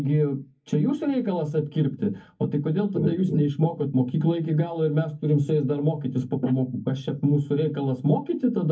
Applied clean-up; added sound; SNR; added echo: none; none; none; reverberation time 0.3 s.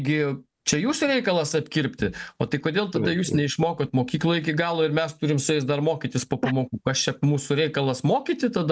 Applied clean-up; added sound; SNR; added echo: none; none; none; none.